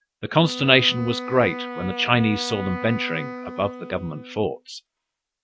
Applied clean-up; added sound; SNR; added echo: none; Wind instrument, woodwind instrument; 11 dB; none.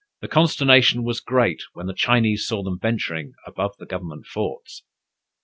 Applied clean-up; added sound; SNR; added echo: none; none; none; none.